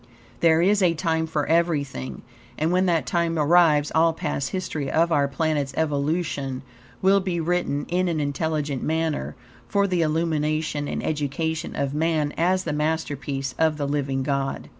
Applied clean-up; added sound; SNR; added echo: none; none; none; none.